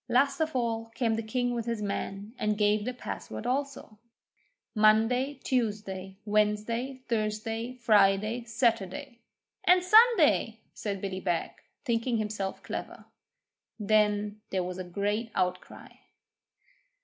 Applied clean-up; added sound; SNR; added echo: none; none; none; none.